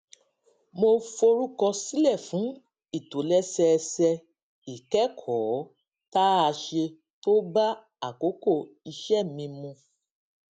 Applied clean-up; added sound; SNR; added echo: none; none; none; none.